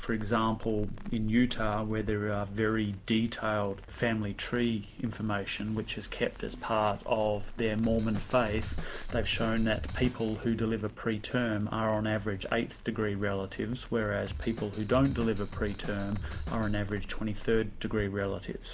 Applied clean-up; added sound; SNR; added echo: none; Drum kit + Crackle; 9 dB; none.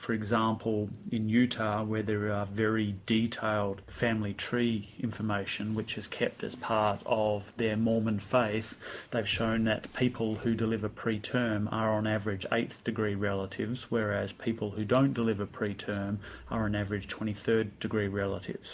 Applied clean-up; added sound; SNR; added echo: none; none; none; none.